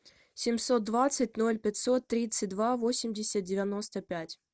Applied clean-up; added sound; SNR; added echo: none; none; none; none.